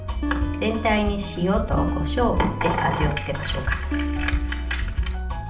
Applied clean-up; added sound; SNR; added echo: none; Acoustic guitar; 9 dB; reverberation time 0.4 s.